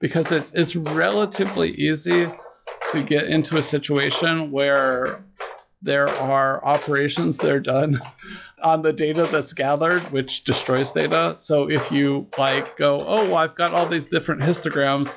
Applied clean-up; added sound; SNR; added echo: classical method log-MMSE.